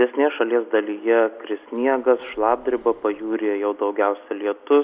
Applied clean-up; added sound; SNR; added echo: none; none; none; none.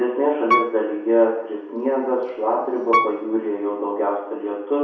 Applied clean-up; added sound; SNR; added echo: none; Piano; 5 dB; reverberation time 0.7 s.